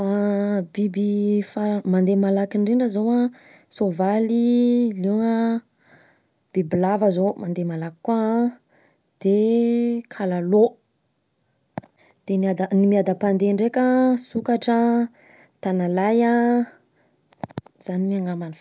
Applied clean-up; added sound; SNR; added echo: none; none; none; none.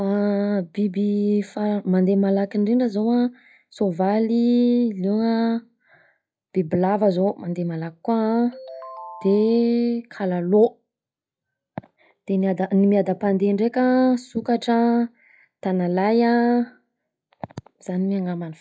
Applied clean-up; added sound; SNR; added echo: classical method log-MMSE.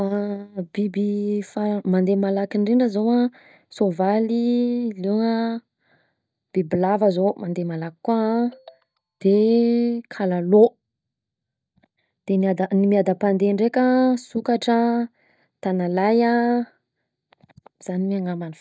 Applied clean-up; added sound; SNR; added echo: neural mask model DeepFilterNet 3.